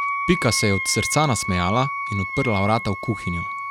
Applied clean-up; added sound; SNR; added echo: none; Wind instrument, woodwind instrument; 5 dB; none.